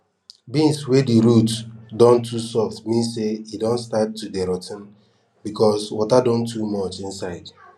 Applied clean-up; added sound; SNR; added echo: none; none; none; none.